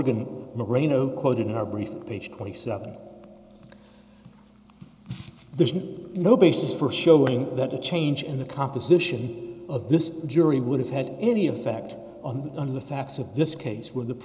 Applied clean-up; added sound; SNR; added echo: none; none; none; none.